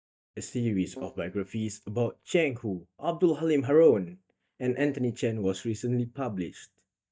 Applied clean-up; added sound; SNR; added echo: neural mask model DeepFilterNet 3.